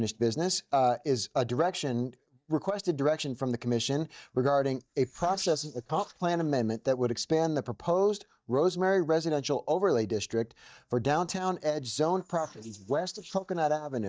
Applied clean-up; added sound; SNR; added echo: neural mask model DeepFilterNet 3.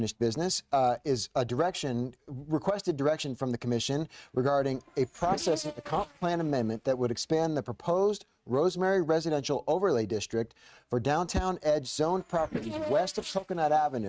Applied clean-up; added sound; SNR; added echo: neural mask model RNNoise.